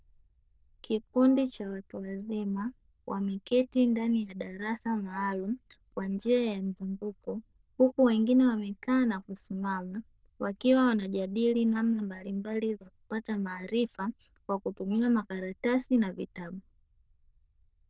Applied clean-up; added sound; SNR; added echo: neural diffusion model UNIVERSE++.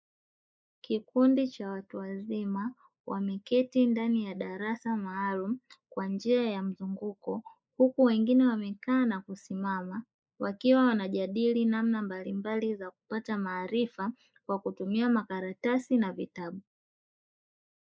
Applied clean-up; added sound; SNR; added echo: neural mask model Resemble Enhance denoiser.